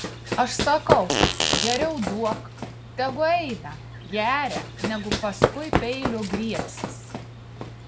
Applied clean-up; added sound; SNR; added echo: none; Run + Fart; 0 dB; none.